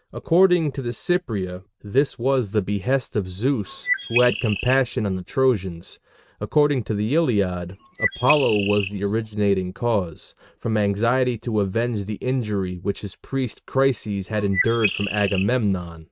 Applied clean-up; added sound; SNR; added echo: neural mask model RNNoise.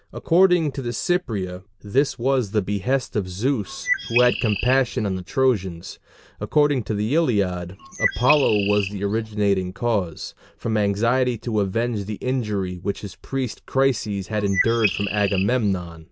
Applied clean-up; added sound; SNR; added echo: none; Bird; 6 dB; none.